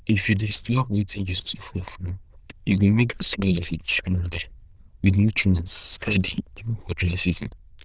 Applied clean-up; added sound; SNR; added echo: neural diffusion model UNIVERSE++.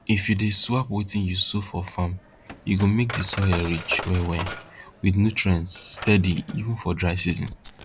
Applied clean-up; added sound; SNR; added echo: none; Coin (dropping); 15 dB; none.